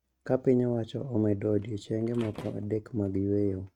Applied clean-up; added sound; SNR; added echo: neural mask model RNNoise.